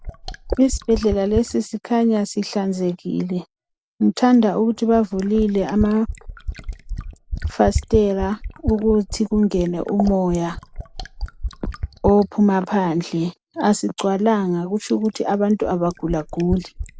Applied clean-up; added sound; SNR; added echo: none; Fill (with liquid); 11 dB; none.